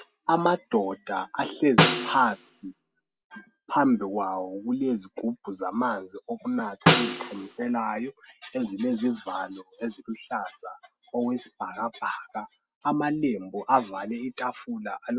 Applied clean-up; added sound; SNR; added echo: none; Snare drum; -3 dB; none.